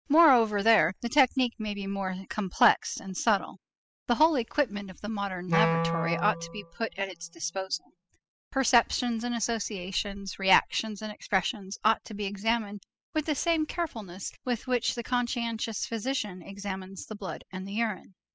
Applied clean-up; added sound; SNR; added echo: classical method spectral subtraction.